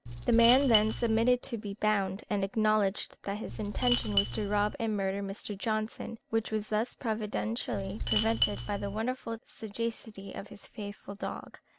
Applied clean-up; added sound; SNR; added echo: none; Coin (dropping); 3 dB; none.